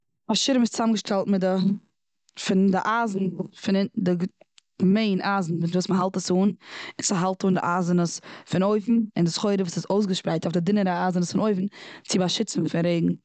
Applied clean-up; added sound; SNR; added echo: none; none; none; none.